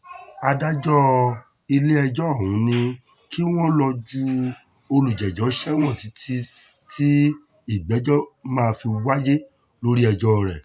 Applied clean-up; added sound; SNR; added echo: none; none; none; none.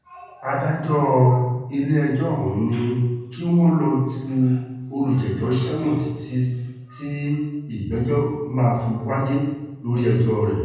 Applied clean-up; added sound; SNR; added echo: none; none; none; reverberation time 1.1 s.